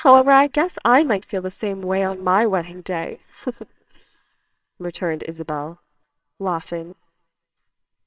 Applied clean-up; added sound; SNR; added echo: neural separator model SepFormer WHAMR!.